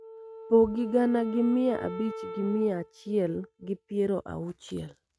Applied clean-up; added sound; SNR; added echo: neural mask model RNNoise.